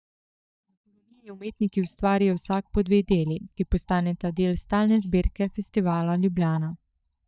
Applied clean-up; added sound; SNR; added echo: neural mask model DeepFilterNet 3.